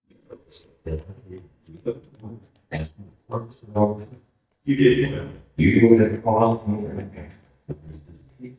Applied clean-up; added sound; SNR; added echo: neural mask model DeepFilterNet 3.